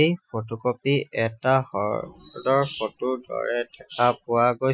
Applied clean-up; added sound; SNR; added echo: classical method Wiener filter.